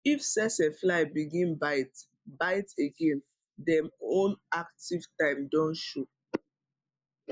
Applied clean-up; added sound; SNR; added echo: neural mask model Resemble Enhance denoiser.